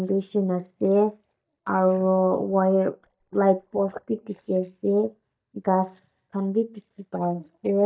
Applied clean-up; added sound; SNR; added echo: neural mask model DeepFilterNet 3.